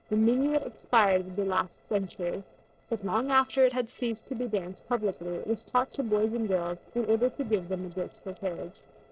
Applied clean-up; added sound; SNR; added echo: neural separator model SepFormer DNS4.